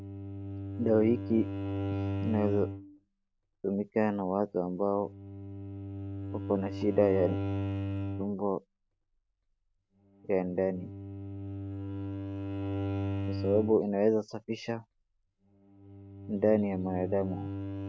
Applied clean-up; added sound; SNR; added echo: none; Bowed string instrument; 5 dB; none.